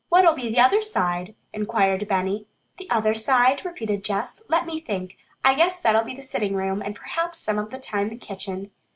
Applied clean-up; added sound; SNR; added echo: none; none; none; none.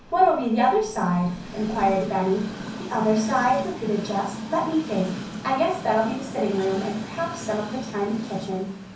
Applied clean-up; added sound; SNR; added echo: none; Train; 11 dB; reverberation time 0.6 s.